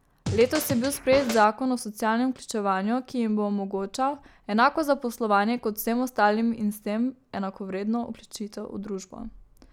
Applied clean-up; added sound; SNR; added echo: none; Scratching (performance technique); 7 dB; none.